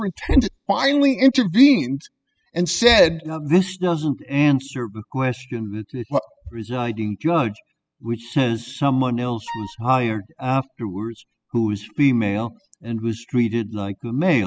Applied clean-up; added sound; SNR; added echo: classical method spectral subtraction.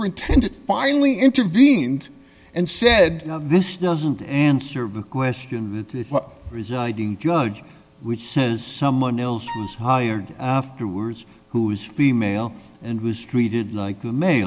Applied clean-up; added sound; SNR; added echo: none; Wind instrument, woodwind instrument; 15 dB; none.